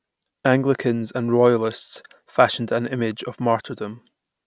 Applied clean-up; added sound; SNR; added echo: none; none; none; none.